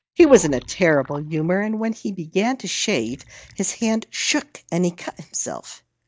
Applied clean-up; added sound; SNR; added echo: neural mask model DeepFilterNet 3.